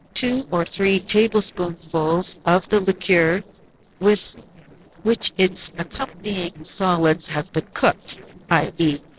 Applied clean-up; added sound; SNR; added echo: neural separator model SepFormer DNS4.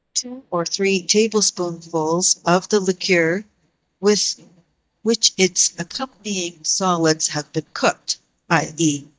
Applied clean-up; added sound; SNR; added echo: neural mask model DeepFilterNet 3.